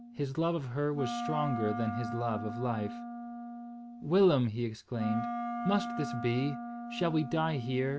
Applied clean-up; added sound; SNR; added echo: none; Wind instrument, woodwind instrument; 7 dB; none.